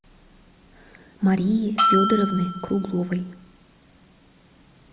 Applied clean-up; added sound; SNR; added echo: none; Bell; 0 dB; none.